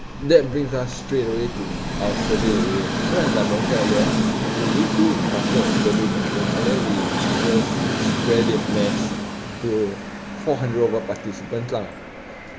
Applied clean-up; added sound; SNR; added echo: none; Train; -1 dB; none.